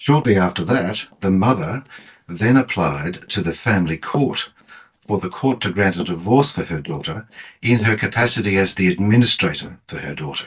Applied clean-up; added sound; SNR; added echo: neural mask model DeepFilterNet 3.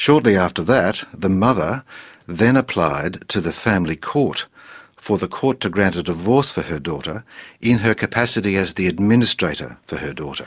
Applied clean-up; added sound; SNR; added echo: none; none; none; none.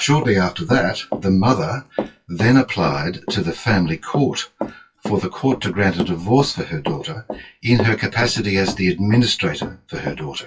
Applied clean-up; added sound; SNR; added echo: classical method WPE with log-MMSE.